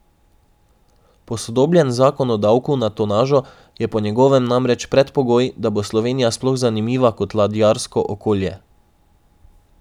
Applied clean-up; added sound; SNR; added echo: none; none; none; none.